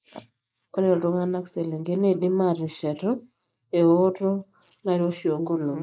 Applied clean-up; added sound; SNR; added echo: neural mask model Resemble Enhance denoiser.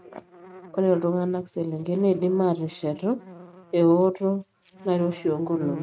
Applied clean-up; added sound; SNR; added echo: neural mask model RNNoise.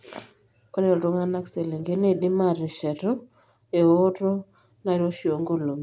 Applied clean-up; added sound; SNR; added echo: none; none; none; none.